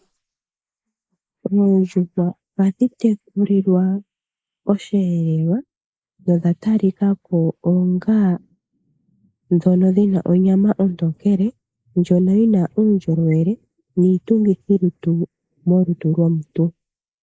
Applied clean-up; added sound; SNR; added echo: neural mask model Resemble Enhance denoiser.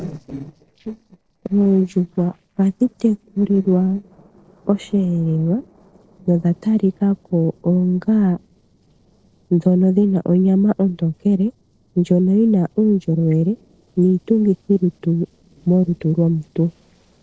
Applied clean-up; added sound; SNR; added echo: neural separator model SepFormer DNS4.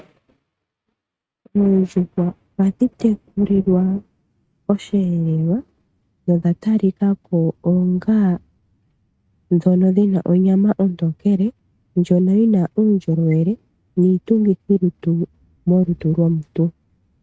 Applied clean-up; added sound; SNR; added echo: neural mask model RNNoise.